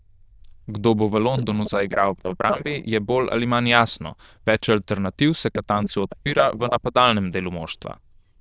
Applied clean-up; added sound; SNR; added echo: neural diffusion model UNIVERSE++.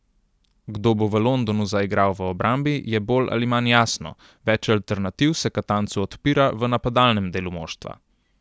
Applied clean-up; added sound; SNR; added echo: none; none; none; none.